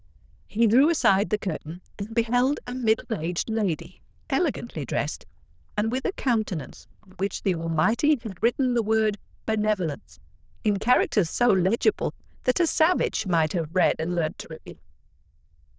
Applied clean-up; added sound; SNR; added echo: neural diffusion model UNIVERSE++.